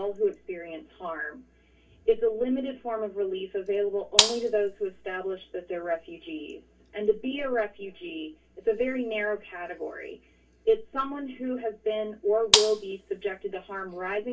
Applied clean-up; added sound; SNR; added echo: none; Gunshot, gunfire; -3 dB; reverberation time 0.2 s.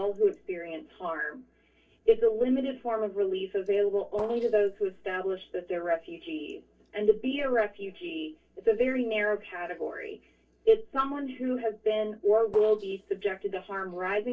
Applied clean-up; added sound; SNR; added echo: neural separator model SepFormer DNS4.